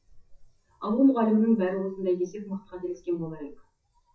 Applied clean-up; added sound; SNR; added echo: classical method WPE with log-MMSE.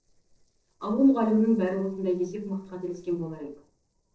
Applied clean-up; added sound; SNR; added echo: neural separator model SepFormer DNS4.